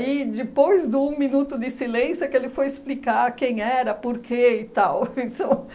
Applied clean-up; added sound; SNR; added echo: none; none; none; none.